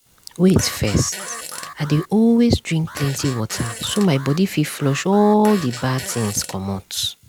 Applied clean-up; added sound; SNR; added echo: none; Alarm + Fart; 15 dB; none.